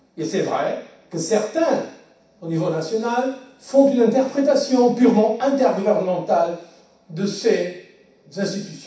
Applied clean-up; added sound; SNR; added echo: none; none; none; reverberation time 0.7 s.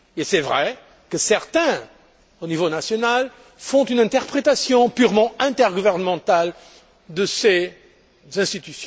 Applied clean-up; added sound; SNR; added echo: none; none; none; none.